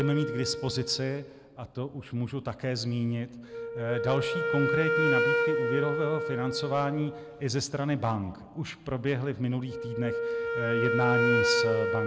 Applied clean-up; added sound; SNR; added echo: none; Wind instrument, woodwind instrument; 0 dB; none.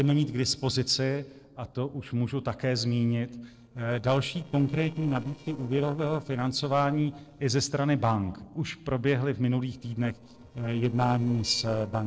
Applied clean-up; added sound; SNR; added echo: neural separator model SepFormer DNS4.